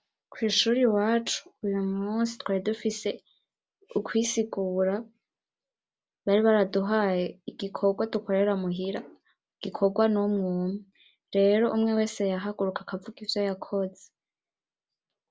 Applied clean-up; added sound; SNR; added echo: none; none; none; none.